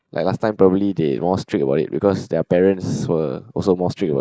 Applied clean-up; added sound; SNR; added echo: neural mask model Resemble Enhance denoiser.